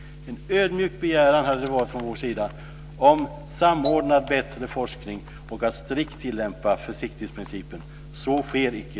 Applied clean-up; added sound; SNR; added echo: none; Marimba, xylophone; 12 dB; none.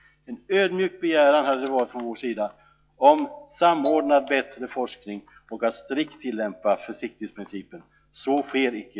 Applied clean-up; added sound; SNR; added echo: classical method log-MMSE.